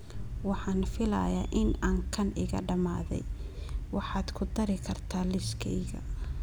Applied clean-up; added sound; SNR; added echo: none; none; none; none.